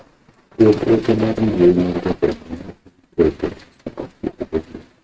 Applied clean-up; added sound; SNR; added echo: neural mask model RNNoise.